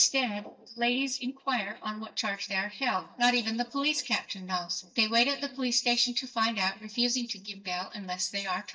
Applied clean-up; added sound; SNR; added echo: neural mask model DeepFilterNet 3.